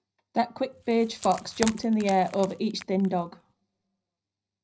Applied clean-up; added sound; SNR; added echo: none; Wood; 14 dB; reverberation time 0.4 s.